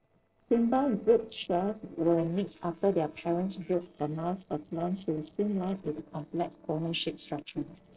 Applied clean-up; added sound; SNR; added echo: neural separator model SepFormer DNS4.